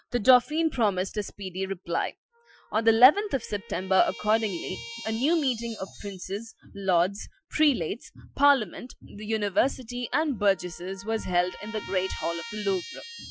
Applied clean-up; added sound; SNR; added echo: classical method Wiener filter.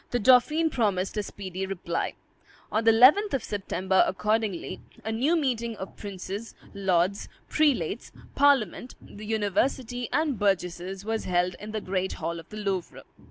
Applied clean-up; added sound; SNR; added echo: none; none; none; none.